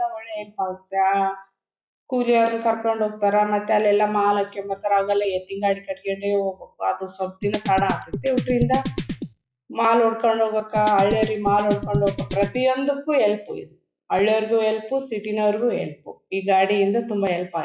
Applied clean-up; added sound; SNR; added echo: classical method log-MMSE.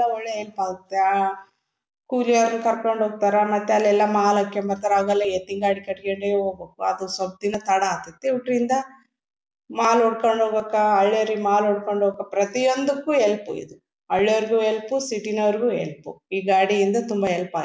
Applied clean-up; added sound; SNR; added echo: none; none; none; none.